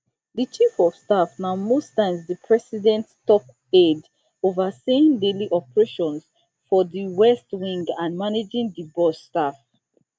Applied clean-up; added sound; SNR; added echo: none; none; none; none.